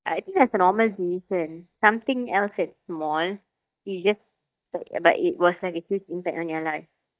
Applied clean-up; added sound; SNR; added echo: neural mask model DeepFilterNet 3.